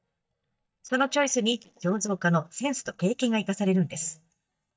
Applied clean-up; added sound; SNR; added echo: neural mask model DeepFilterNet 3.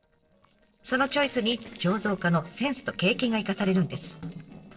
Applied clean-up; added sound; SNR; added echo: neural separator model SepFormer DNS4.